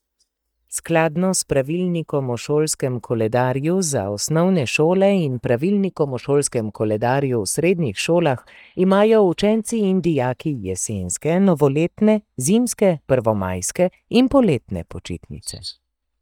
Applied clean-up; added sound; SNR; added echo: neural mask model DeepFilterNet 3.